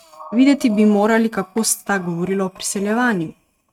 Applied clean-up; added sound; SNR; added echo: neural mask model RNNoise.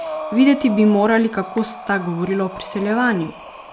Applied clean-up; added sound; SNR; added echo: none; Breathing; 13 dB; none.